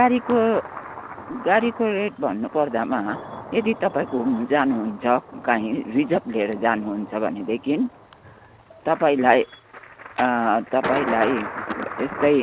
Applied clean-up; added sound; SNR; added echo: none; Thunder; 12 dB; none.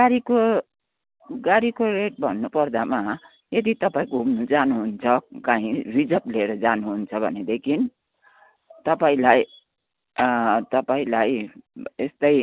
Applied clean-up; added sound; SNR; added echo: none; none; none; none.